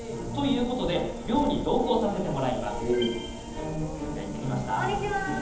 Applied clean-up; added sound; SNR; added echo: none; Wind; 11 dB; reverberation time 1.3 s.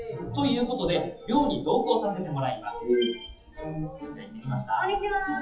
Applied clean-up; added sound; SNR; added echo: classical method WPE with log-MMSE.